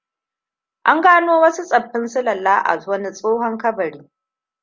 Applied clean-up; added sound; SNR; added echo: none; none; none; none.